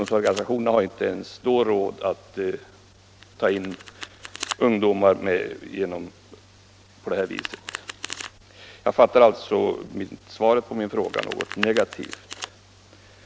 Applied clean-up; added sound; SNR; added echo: none; Domestic sounds, home sounds; 15 dB; none.